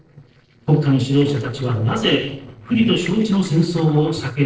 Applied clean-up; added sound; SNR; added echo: neural separator model SepFormer DNS4.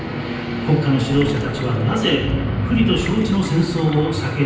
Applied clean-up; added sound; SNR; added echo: none; Trickle, dribble / Water tap, faucet; 16 dB; reverberation time 0.9 s.